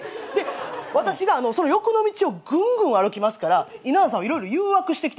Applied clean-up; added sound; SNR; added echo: none; none; none; none.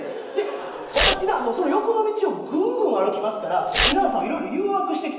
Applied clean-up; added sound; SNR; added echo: none; Tearing; 1 dB; reverberation time 1.0 s.